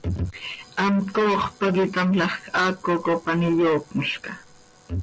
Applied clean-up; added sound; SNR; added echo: none; none; none; none.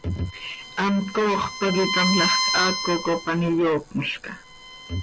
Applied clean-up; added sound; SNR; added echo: none; Bowed string instrument; 5 dB; none.